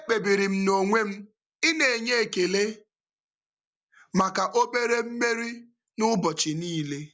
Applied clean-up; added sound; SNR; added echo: none; none; none; none.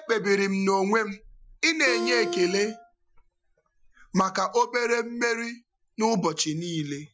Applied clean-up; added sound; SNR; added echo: classical method Wiener filter.